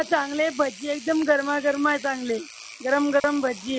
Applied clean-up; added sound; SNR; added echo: none; Engine / Domestic sounds, home sounds; 18 dB; none.